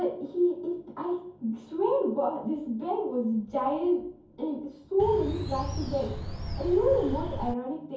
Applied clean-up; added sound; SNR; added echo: none; Bird; 5 dB; reverberation time 0.6 s.